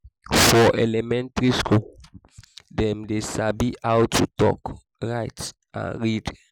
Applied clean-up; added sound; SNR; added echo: none; none; none; none.